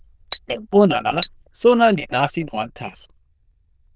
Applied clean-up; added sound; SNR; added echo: neural diffusion model UNIVERSE++.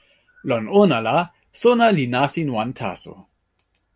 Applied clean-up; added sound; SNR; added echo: none; none; none; none.